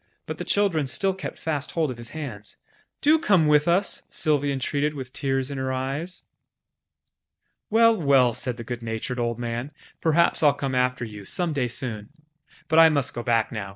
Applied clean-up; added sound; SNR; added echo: neural mask model DeepFilterNet 3.